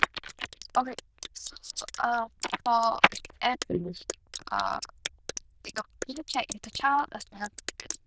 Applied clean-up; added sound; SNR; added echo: neural diffusion model UNIVERSE++.